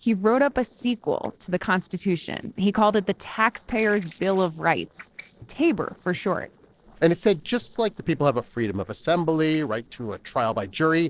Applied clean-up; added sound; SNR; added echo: neural separator model SepFormer DNS4.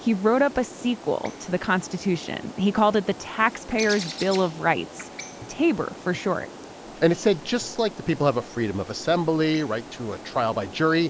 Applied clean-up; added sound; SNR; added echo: none; Bird; 15 dB; none.